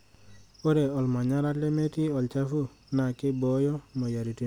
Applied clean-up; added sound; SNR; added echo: none; none; none; none.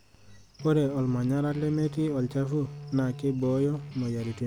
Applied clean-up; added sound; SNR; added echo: none; Guitar; 14 dB; none.